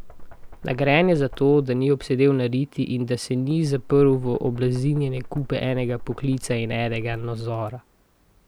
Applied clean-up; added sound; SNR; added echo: none; Knock; 16 dB; none.